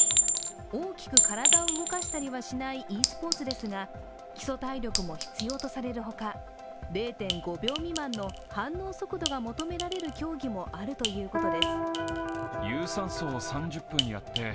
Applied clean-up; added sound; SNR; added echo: none; Electric guitar + Chink, clink; -4 dB; none.